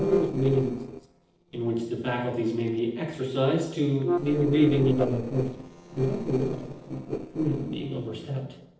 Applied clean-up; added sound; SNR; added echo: neural separator model SepFormer DNS4.